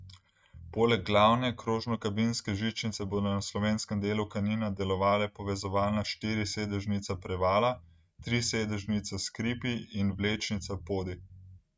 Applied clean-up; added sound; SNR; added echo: neural mask model RNNoise.